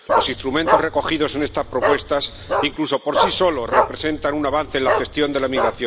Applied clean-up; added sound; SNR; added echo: none; Bark; 1 dB; none.